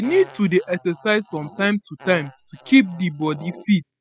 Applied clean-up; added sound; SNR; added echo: classical method spectral subtraction.